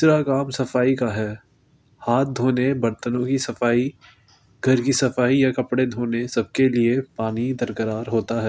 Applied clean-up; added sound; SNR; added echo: none; none; none; none.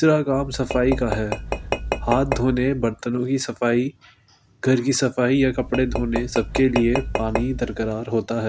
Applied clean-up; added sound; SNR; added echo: none; Tap / Glass; 6 dB; none.